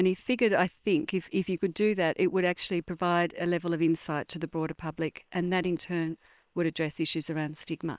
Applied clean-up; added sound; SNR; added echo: neural separator model SepFormer WHAM!.